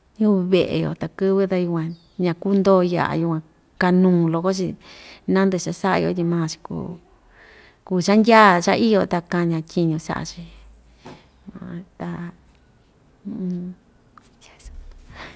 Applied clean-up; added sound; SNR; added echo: none; none; none; none.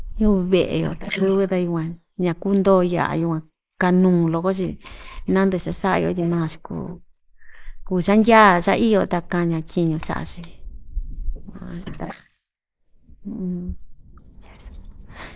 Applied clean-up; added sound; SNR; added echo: neural mask model Resemble Enhance denoiser.